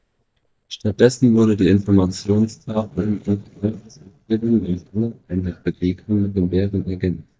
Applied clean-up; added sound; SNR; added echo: neural mask model DeepFilterNet 3.